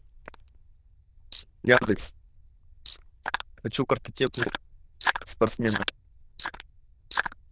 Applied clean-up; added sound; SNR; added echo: neural diffusion model UNIVERSE++.